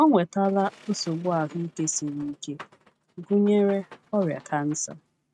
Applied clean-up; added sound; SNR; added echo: neural mask model RNNoise.